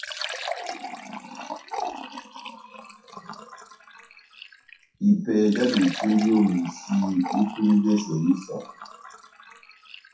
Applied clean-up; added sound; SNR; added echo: classical method WPE with log-MMSE.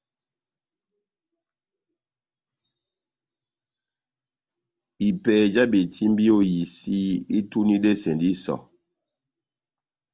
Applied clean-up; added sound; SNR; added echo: none; none; none; none.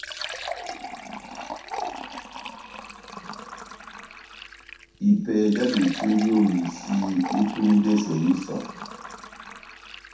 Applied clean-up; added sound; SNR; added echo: none; Fill (with liquid); 11 dB; reverberation time 0.7 s.